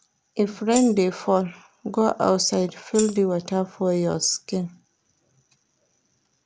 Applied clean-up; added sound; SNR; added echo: none; Tambourine; 10 dB; none.